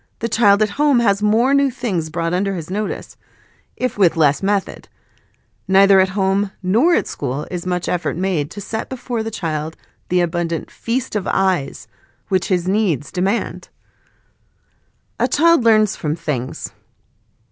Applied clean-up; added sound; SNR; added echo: none; none; none; none.